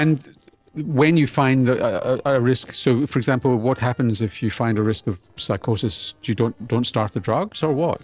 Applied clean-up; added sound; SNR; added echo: neural separator model SepFormer DNS4.